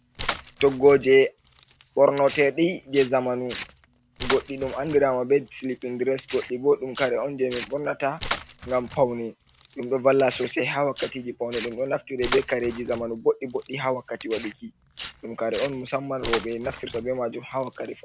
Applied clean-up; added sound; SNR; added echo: none; Tearing; 14 dB; none.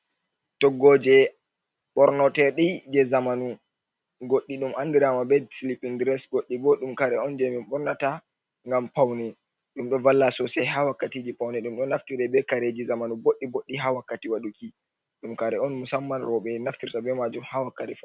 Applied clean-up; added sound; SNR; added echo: none; none; none; none.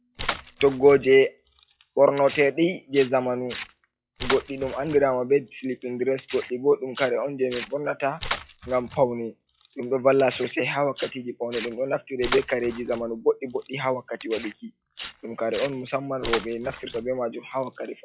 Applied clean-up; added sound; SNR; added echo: classical method log-MMSE.